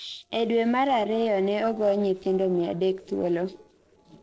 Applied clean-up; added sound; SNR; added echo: neural separator model SepFormer DNS4.